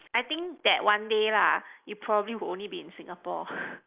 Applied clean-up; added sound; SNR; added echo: neural mask model Resemble Enhance denoiser.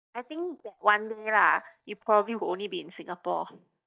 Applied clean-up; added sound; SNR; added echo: neural mask model DeepFilterNet 3.